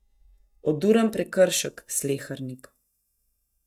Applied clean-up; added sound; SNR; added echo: neural mask model DeepFilterNet 3.